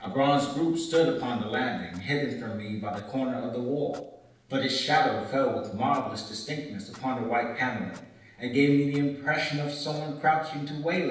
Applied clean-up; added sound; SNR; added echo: neural separator model SepFormer DNS4.